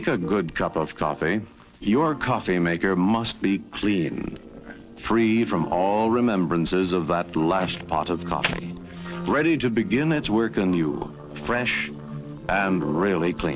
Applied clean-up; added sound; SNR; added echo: neural separator model SepFormer DNS4.